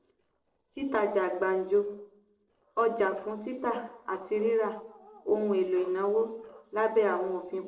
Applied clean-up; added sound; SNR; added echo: neural separator model SepFormer DNS4.